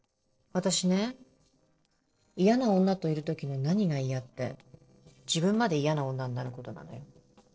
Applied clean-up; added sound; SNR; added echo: neural separator model SepFormer DNS4.